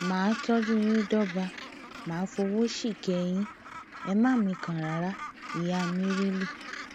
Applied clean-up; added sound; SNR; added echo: none; Gull, seagull; 12 dB; none.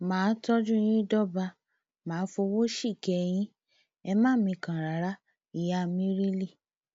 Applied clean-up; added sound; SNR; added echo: none; none; none; none.